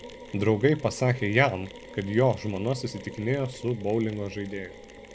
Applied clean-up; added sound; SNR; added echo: none; Mechanisms; 17 dB; none.